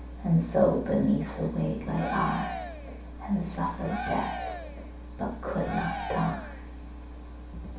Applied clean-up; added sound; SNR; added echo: none; Cheering; 8 dB; reverberation time 0.6 s.